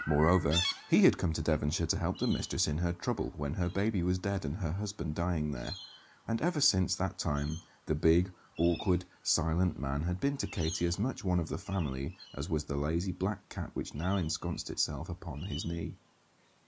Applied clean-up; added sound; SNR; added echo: none; Chirp, tweet; 16 dB; none.